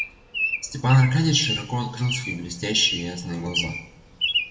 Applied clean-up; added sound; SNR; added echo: none; Bird vocalization, bird call, bird song; 6 dB; reverberation time 0.8 s.